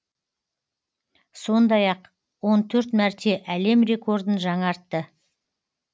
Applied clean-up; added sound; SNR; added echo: none; none; none; none.